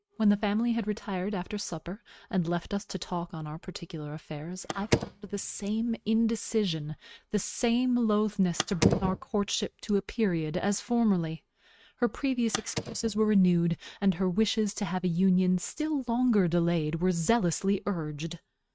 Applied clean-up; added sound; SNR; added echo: neural mask model RNNoise.